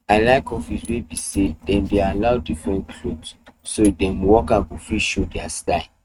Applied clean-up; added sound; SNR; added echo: neural mask model RNNoise.